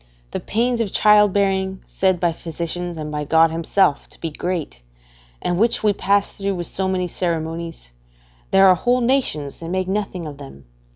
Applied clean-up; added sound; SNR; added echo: none; none; none; none.